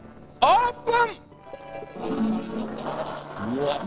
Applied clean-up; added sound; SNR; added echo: neural separator model SepFormer DNS4.